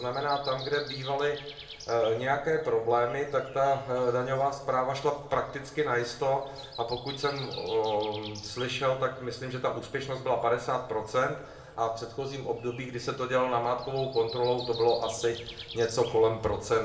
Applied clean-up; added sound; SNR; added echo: none; Breathing; 17 dB; reverberation time 0.6 s.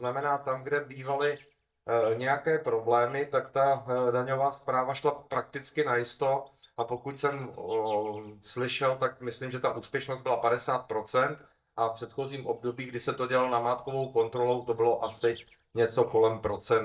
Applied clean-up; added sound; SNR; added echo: neural mask model DeepFilterNet 3.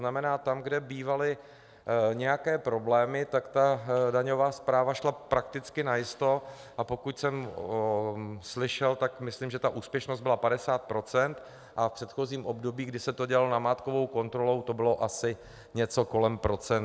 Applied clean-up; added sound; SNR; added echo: none; none; none; none.